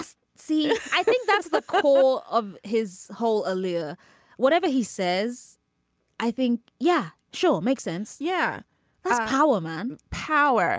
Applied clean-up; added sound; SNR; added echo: none; none; none; none.